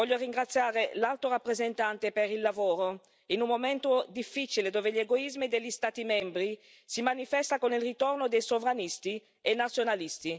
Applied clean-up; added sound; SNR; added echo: none; none; none; none.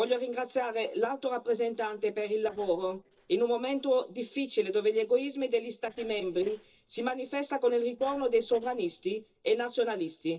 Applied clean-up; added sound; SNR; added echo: neural separator model SepFormer DNS4.